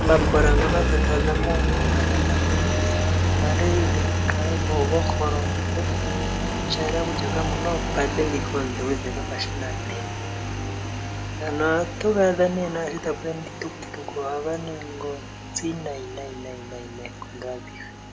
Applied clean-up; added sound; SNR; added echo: none; Engine; -3 dB; none.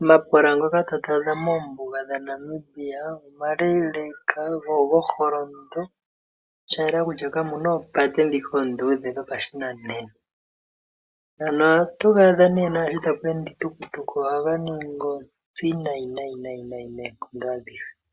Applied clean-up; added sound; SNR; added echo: none; none; none; none.